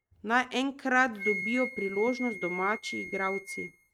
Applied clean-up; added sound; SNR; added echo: neural mask model RNNoise.